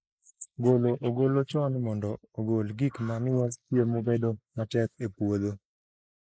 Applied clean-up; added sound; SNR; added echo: neural mask model Resemble Enhance denoiser.